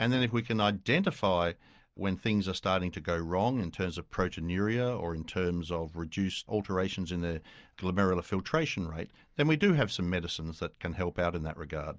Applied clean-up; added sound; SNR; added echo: none; none; none; none.